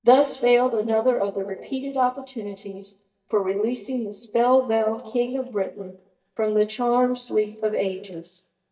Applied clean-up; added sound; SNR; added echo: neural mask model DeepFilterNet 3.